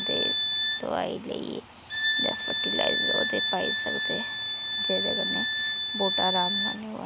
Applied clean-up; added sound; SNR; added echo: none; Wind instrument, woodwind instrument; -4 dB; none.